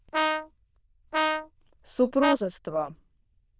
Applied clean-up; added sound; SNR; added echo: neural diffusion model UNIVERSE++.